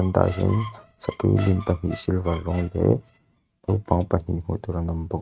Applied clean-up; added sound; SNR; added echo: neural mask model RNNoise.